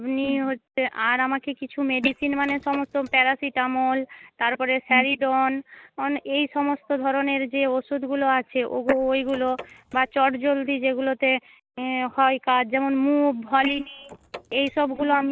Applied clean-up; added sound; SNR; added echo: neural mask model Resemble Enhance denoiser.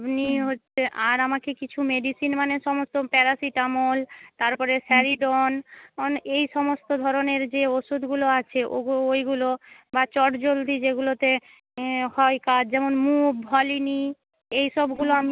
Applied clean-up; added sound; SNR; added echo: none; none; none; none.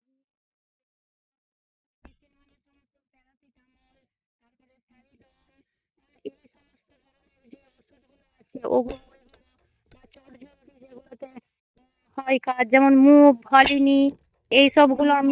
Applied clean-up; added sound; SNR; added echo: neural mask model DeepFilterNet 3.